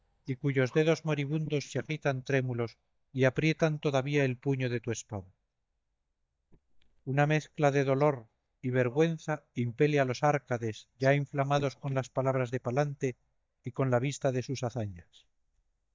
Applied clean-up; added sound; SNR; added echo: neural mask model DeepFilterNet 3.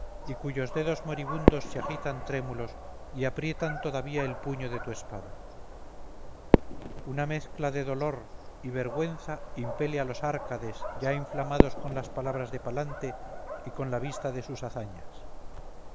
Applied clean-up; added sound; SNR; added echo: none; Dog + Fireworks; -2 dB; none.